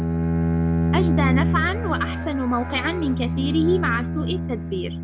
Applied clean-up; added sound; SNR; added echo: none; Bowed string instrument; -3 dB; none.